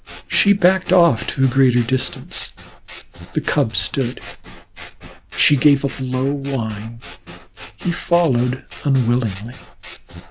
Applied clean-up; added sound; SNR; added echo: none; Scissors; 18 dB; none.